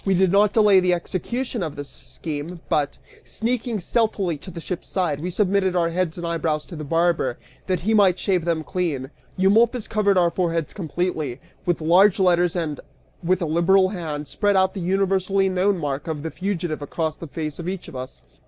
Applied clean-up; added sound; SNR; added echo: none; none; none; none.